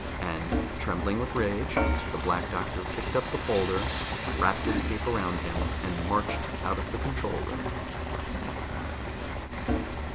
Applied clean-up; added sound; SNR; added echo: none; Frying (food) / Dishes, pots, and pans; -2 dB; none.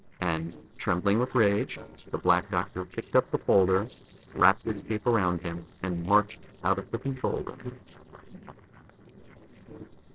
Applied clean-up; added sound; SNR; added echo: neural separator model SepFormer DNS4.